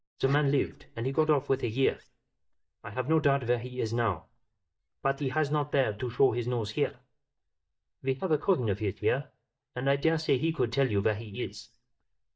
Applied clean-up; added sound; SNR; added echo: neural mask model DeepFilterNet 3.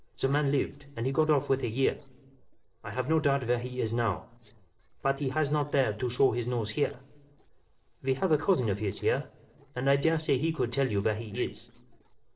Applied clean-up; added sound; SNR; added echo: neural separator model SepFormer DNS4.